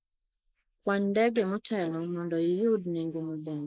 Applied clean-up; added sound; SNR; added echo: neural mask model Resemble Enhance denoiser.